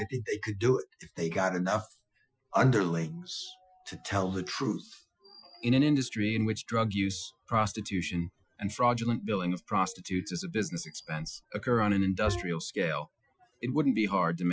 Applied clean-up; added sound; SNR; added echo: classical method Wiener filter.